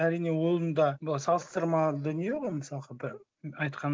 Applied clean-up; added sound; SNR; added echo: none; none; none; none.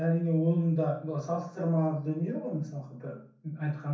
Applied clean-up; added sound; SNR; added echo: none; none; none; reverberation time 0.6 s.